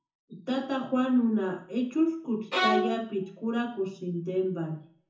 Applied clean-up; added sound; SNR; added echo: none; Bowed string instrument; -2 dB; reverberation time 0.6 s.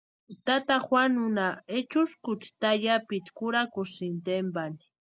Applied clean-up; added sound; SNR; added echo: none; none; none; none.